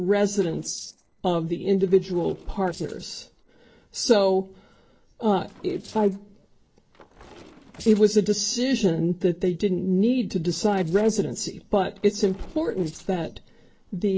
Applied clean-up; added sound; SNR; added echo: neural separator model SepFormer DNS4.